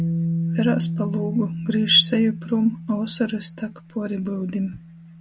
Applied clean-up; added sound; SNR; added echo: none; Bass guitar; 5 dB; none.